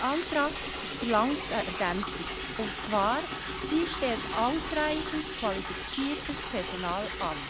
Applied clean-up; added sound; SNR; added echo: none; Liquid; 5 dB; none.